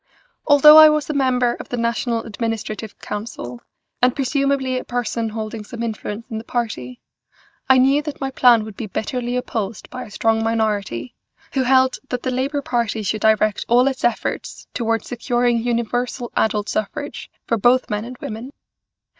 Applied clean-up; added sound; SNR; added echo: neural mask model DeepFilterNet 3.